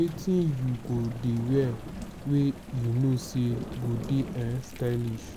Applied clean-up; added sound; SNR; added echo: none; Thunder / Rain; 11 dB; none.